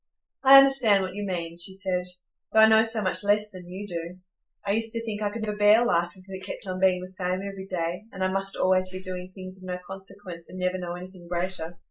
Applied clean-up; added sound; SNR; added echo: neural mask model Resemble Enhance denoiser.